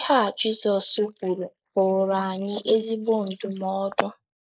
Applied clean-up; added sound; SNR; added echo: neural mask model Resemble Enhance denoiser.